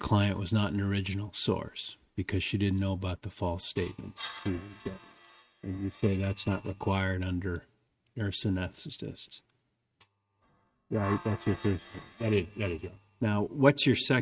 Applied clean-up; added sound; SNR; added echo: neural mask model RNNoise.